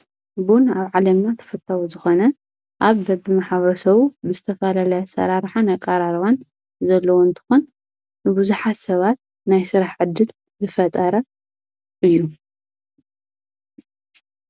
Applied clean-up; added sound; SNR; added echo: none; none; none; none.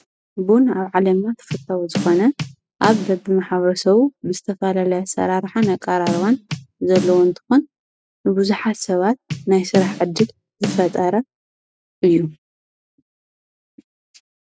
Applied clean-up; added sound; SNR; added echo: classical method spectral subtraction.